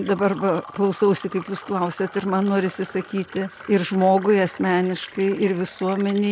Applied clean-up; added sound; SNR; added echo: none; Fill (with liquid); 19 dB; none.